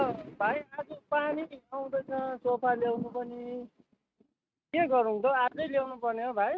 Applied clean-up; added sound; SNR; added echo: neural mask model RNNoise.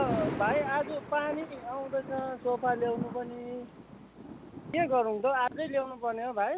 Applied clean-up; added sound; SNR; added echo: none; Thunder; 9 dB; none.